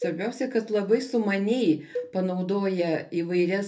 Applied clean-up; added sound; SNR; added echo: none; Cowbell; 15 dB; reverberation time 0.3 s.